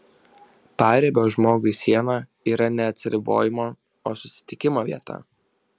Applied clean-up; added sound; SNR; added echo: none; none; none; none.